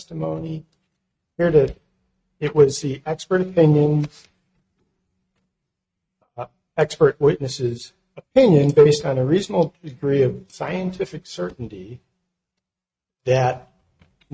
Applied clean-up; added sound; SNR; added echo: neural mask model RNNoise.